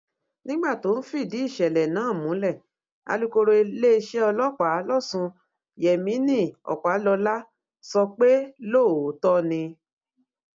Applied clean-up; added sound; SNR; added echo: none; none; none; none.